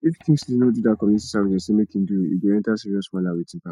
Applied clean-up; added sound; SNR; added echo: neural mask model DeepFilterNet 3.